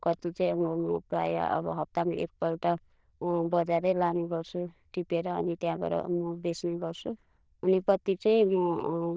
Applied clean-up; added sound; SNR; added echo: neural diffusion model UNIVERSE++.